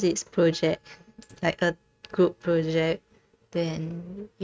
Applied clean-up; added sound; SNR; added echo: neural mask model RNNoise.